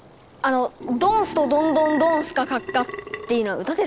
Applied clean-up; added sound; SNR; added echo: none; Burping, eructation; 11 dB; none.